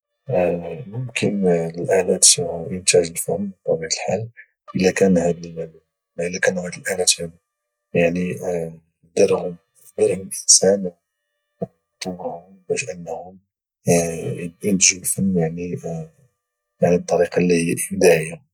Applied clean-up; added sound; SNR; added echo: neural mask model DeepFilterNet 3.